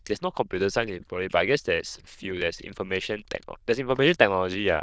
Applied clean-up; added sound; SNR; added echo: neural diffusion model UNIVERSE++.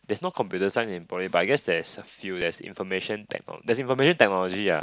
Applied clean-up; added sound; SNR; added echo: none; none; none; none.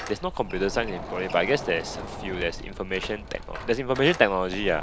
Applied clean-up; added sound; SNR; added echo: none; Door; 10 dB; none.